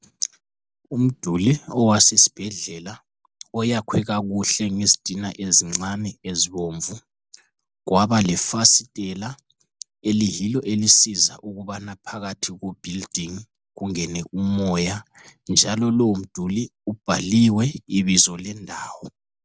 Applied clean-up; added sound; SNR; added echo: none; none; none; none.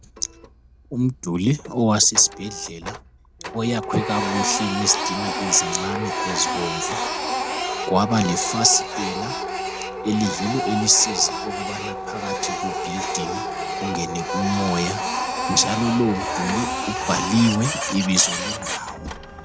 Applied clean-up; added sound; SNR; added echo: none; Printer; 4 dB; none.